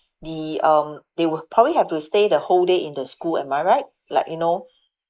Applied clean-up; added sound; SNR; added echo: neural mask model Resemble Enhance denoiser.